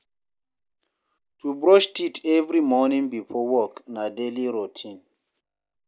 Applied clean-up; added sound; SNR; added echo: none; none; none; none.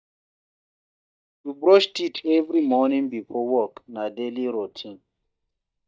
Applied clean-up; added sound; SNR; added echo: neural mask model DeepFilterNet 3.